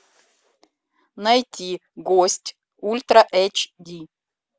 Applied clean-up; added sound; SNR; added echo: none; none; none; none.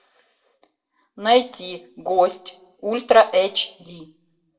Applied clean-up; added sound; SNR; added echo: none; none; none; reverberation time 0.5 s.